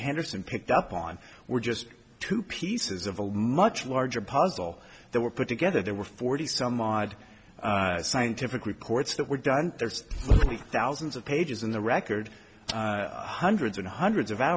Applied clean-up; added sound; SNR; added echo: none; none; none; none.